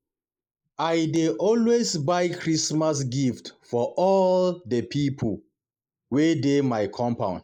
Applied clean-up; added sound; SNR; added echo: neural mask model Resemble Enhance denoiser.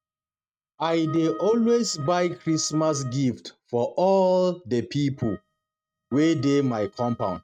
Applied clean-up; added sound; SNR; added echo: neural mask model RNNoise.